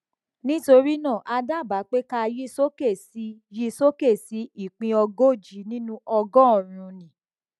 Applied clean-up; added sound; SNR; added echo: none; none; none; none.